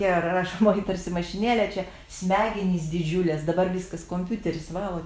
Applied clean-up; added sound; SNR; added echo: none; none; none; none.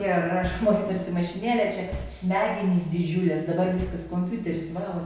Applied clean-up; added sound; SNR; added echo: none; Bass drum; 13 dB; reverberation time 0.8 s.